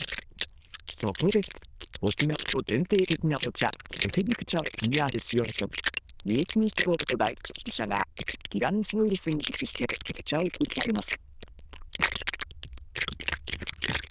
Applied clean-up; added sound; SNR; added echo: neural diffusion model UNIVERSE++.